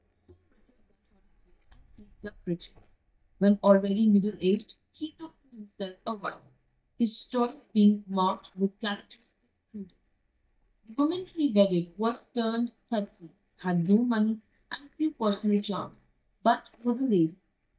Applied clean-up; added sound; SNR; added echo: neural mask model DeepFilterNet 3.